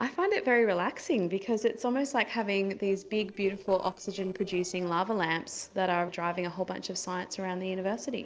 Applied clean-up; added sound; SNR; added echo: neural separator model SepFormer DNS4.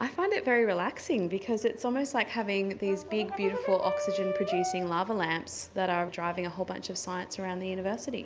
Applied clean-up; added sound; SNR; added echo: none; Brass instrument; 4 dB; none.